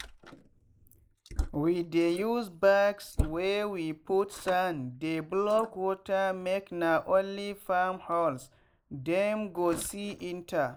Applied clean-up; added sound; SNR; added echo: neural mask model Resemble Enhance denoiser.